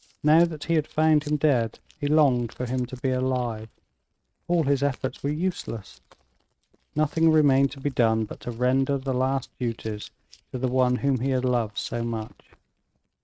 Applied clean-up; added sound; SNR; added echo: neural mask model RNNoise.